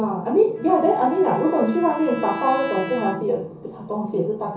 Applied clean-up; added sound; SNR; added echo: none; Bowed string instrument; 14 dB; reverberation time 0.6 s.